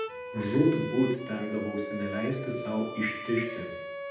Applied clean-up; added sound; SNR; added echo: none; Bowed string instrument; 8 dB; reverberation time 0.8 s.